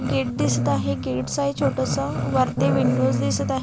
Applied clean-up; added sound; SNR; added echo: none; Growling; 1 dB; none.